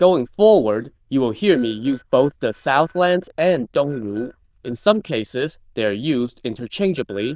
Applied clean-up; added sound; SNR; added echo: neural diffusion model UNIVERSE++.